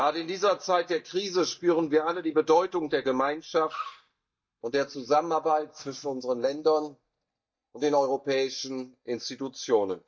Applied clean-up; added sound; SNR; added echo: neural mask model DeepFilterNet 3.